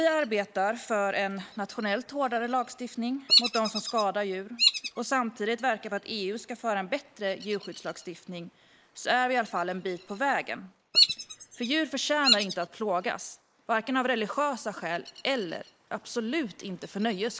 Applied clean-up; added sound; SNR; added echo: neural mask model Resemble Enhance denoiser.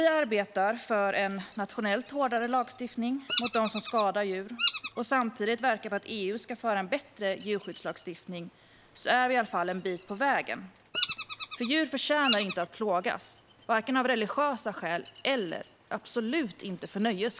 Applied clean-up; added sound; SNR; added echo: none; Bird vocalization, bird call, bird song; 4 dB; none.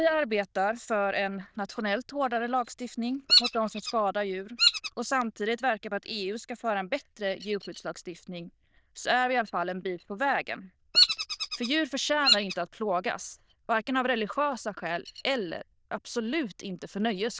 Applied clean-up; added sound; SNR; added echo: neural diffusion model UNIVERSE++.